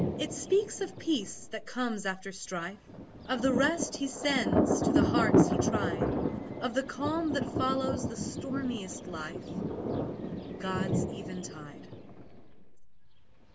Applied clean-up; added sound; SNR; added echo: none; Thunder; -2 dB; none.